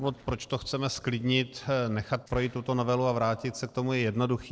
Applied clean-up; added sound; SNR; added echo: neural separator model SepFormer DNS4.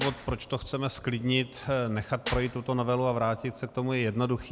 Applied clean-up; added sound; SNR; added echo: none; Clapping / Drum kit; 14 dB; none.